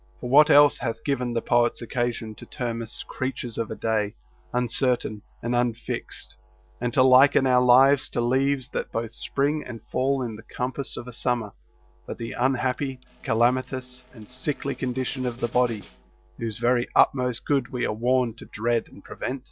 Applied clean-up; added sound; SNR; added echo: neural separator model SepFormer DNS4.